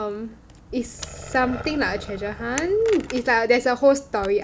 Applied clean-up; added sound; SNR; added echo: none; Growling; 17 dB; none.